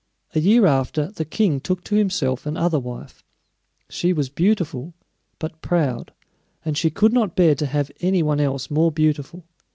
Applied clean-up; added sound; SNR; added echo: none; none; none; none.